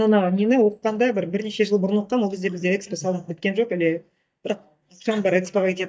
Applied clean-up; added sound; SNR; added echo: neural mask model DeepFilterNet 3.